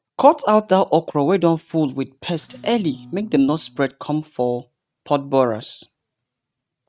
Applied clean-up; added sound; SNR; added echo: neural mask model RNNoise.